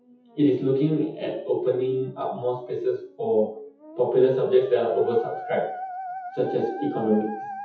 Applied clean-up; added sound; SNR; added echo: classical method WPE with log-MMSE.